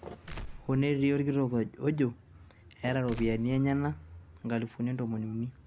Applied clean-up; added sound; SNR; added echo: none; Mechanisms; 16 dB; none.